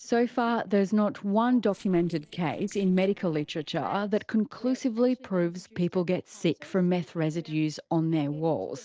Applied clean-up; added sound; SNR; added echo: neural separator model SepFormer DNS4.